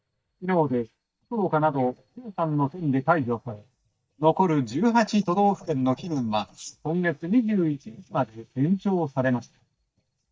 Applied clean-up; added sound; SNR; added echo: neural mask model DeepFilterNet 3.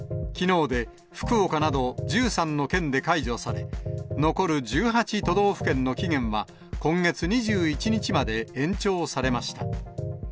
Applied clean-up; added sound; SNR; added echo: none; none; none; none.